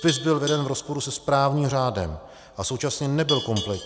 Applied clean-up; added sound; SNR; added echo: none; Livestock, farm animals, working animals; 12 dB; none.